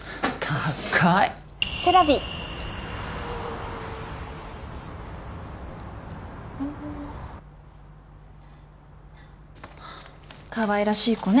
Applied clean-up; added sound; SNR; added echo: none; none; none; none.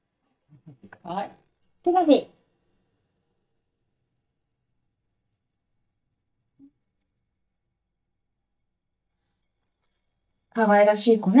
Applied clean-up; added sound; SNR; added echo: neural mask model DeepFilterNet 3.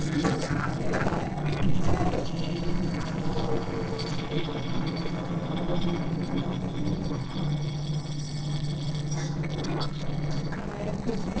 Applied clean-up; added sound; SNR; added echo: neural separator model SepFormer DNS4.